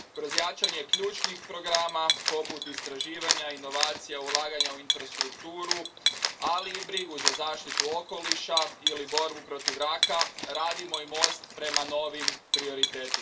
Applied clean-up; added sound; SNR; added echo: none; Cat; -2 dB; reverberation time 0.2 s.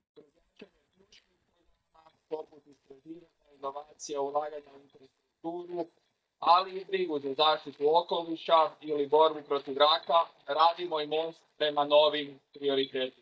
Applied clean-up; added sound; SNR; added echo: neural mask model DeepFilterNet 3.